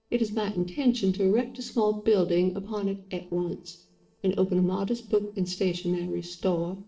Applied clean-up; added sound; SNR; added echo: neural separator model SepFormer DNS4.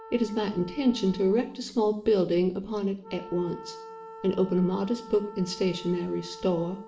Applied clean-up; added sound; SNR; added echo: none; Wind instrument, woodwind instrument; 17 dB; reverberation time 0.9 s.